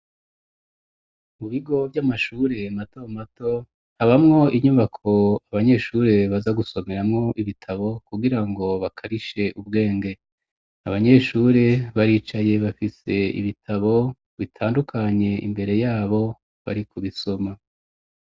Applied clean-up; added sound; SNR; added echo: none; none; none; none.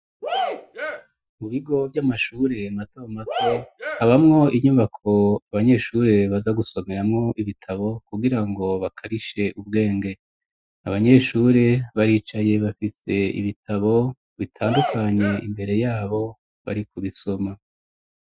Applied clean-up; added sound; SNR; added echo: classical method Wiener filter.